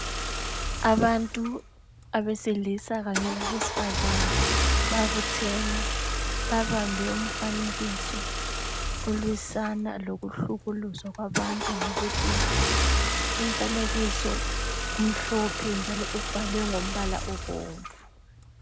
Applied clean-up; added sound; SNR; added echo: none; Engine starting / Car; -2 dB; none.